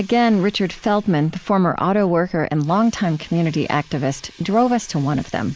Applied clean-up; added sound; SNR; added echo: neural mask model Resemble Enhance denoiser.